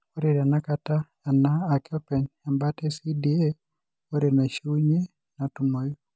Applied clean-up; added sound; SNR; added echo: none; none; none; none.